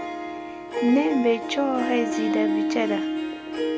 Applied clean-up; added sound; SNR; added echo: none; Harp; 1 dB; none.